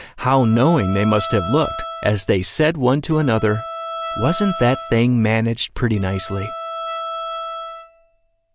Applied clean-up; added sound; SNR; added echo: none; Bowed string instrument; 11 dB; none.